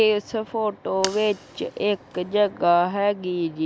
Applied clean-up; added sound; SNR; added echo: none; Fire; 15 dB; none.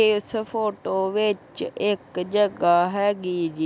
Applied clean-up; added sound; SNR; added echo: none; none; none; none.